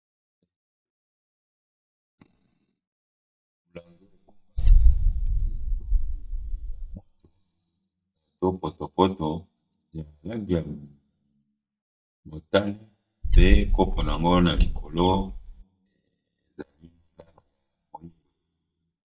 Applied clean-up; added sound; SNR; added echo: neural mask model DeepFilterNet 3.